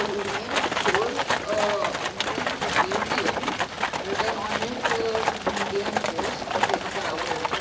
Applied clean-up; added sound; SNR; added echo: none; Livestock, farm animals, working animals; -5 dB; reverberation time 0.6 s.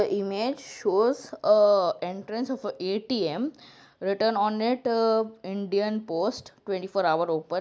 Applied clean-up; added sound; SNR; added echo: none; none; none; none.